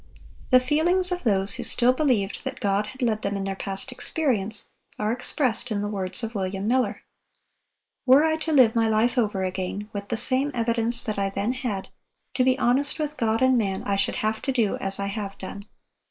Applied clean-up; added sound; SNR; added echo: neural mask model Resemble Enhance denoiser.